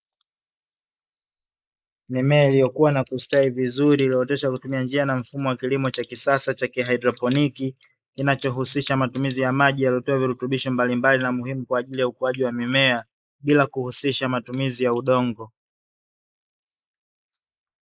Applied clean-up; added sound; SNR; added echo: neural mask model Resemble Enhance denoiser.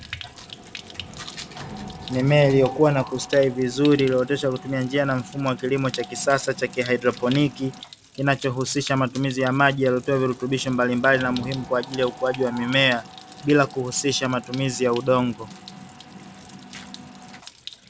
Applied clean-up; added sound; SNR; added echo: none; Mechanisms + Stream; 16 dB; none.